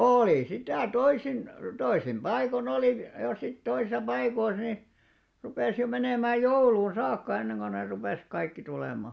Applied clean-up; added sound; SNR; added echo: none; none; none; none.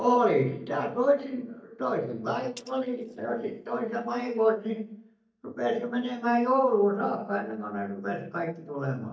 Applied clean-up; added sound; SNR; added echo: neural mask model DeepFilterNet 3.